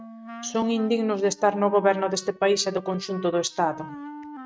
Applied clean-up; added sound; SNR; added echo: neural mask model RNNoise.